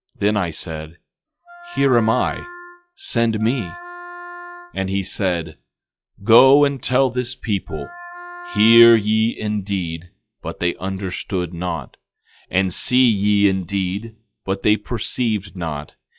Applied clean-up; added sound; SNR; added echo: classical method log-MMSE.